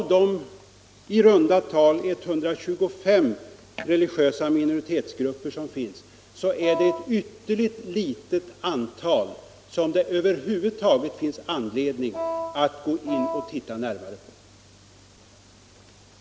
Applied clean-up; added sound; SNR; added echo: none; Wind instrument, woodwind instrument; 6 dB; none.